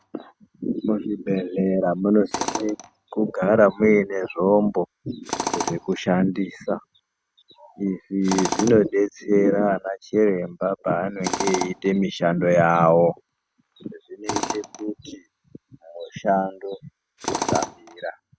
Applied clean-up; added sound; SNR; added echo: none; Tools; 11 dB; none.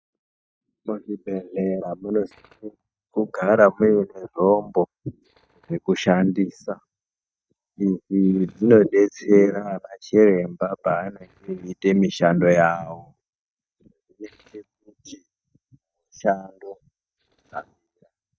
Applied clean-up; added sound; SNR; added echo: neural mask model DeepFilterNet 3.